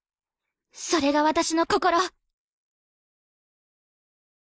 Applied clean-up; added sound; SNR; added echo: neural mask model Resemble Enhance denoiser.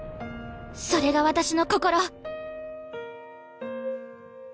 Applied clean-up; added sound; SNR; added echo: none; none; none; none.